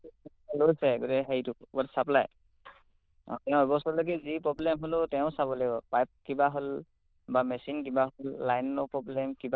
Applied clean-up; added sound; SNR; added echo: neural diffusion model UNIVERSE++.